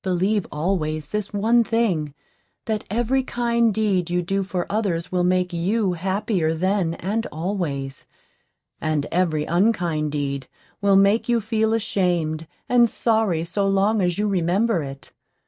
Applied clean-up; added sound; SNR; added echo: neural mask model DeepFilterNet 3.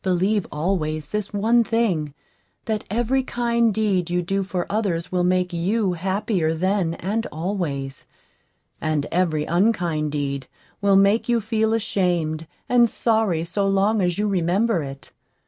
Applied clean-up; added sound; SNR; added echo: none; Bass drum; 13 dB; none.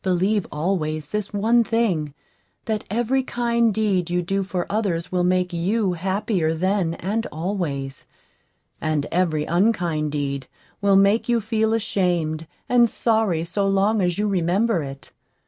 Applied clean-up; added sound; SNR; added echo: none; none; none; none.